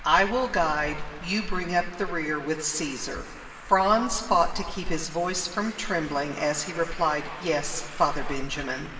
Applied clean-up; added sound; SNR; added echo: none; Traffic noise, roadway noise; 14 dB; reverberation time 2.4 s.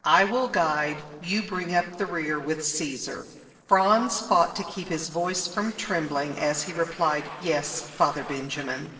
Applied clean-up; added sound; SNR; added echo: neural separator model SepFormer DNS4.